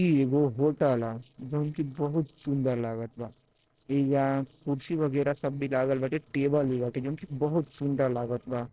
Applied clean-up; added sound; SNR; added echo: neural separator model SepFormer DNS4.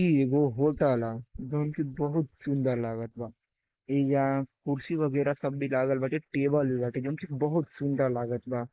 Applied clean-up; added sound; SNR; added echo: neural mask model Resemble Enhance denoiser.